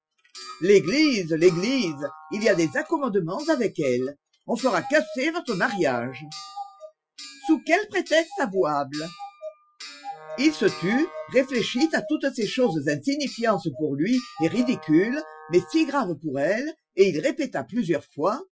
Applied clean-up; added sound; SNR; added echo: classical method Wiener filter.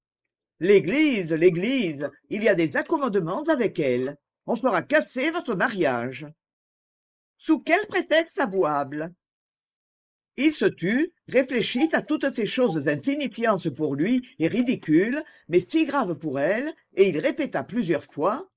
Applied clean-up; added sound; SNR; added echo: neural mask model Resemble Enhance denoiser.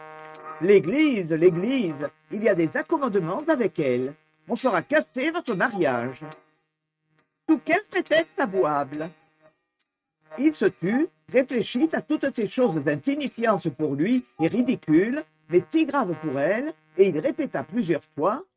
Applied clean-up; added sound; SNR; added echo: neural mask model RNNoise.